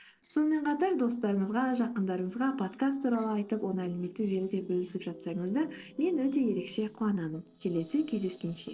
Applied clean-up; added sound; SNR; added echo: neural separator model SepFormer DNS4.